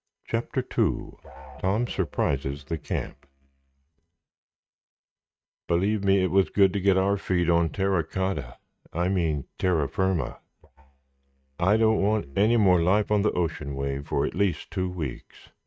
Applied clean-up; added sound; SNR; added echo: neural mask model RNNoise.